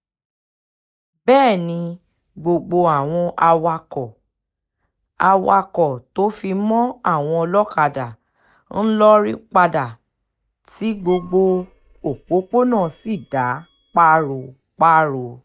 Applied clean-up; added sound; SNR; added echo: neural mask model DeepFilterNet 3.